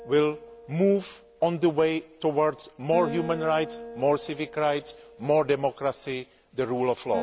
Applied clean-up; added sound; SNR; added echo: none; Acoustic guitar; 15 dB; none.